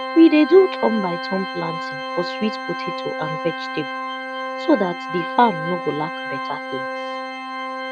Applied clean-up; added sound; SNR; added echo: none; Organ; 7 dB; none.